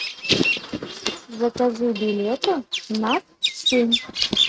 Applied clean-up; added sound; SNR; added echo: neural mask model RNNoise.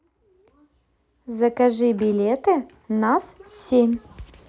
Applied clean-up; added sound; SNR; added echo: none; none; none; none.